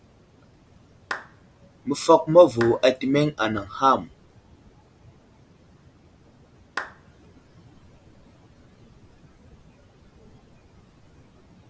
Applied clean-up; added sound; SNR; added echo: none; Clapping; 14 dB; none.